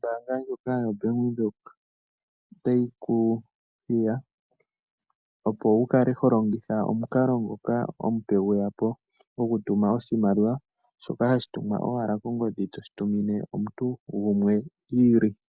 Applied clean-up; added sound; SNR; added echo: none; none; none; none.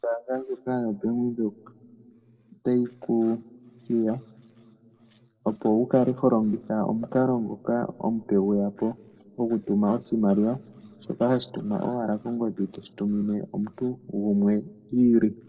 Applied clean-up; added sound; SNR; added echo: neural separator model SepFormer DNS4.